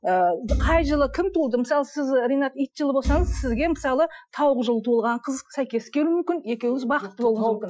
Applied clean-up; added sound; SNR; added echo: classical method Wiener filter.